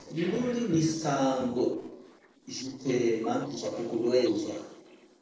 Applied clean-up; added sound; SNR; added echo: neural separator model SepFormer DNS4.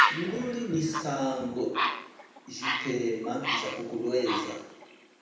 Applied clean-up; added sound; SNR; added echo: none; Bird; 1 dB; reverberation time 0.9 s.